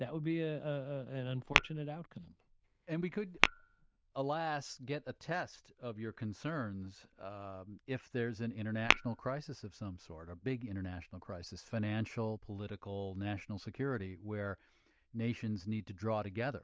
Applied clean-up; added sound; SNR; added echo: neural diffusion model UNIVERSE++.